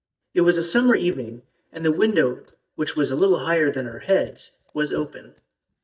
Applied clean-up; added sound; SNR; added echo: neural mask model DeepFilterNet 3.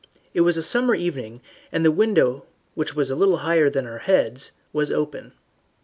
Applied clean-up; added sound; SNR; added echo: none; none; none; none.